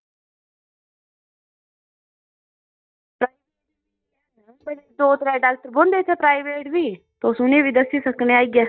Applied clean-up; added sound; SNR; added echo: neural mask model DeepFilterNet 3.